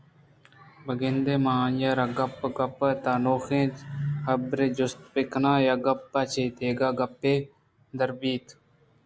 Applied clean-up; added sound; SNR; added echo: none; none; none; none.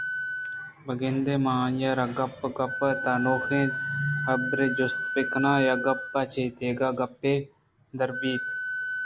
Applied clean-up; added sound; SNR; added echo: none; Wind instrument, woodwind instrument; 6 dB; none.